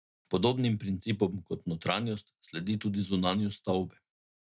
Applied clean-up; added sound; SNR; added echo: none; none; none; none.